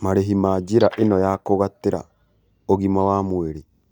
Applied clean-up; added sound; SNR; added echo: neural mask model DeepFilterNet 3.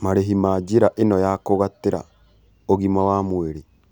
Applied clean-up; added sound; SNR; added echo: none; none; none; none.